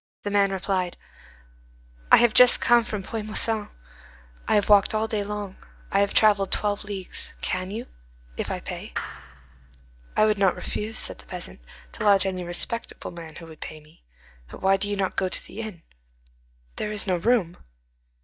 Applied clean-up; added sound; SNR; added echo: neural mask model DeepFilterNet 3.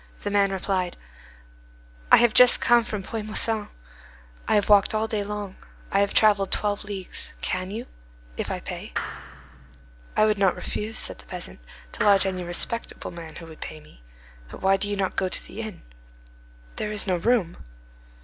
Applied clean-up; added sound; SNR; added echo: none; Clapping; 10 dB; none.